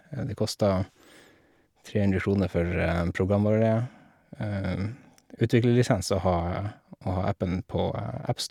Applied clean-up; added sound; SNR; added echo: none; none; none; none.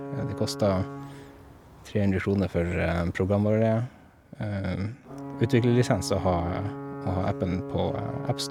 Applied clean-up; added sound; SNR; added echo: none; Alarm / Ocean / Boat, Water vehicle; 12 dB; none.